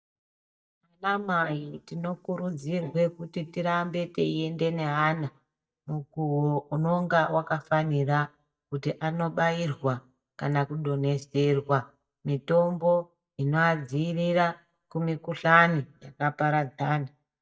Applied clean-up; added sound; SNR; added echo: neural mask model DeepFilterNet 3.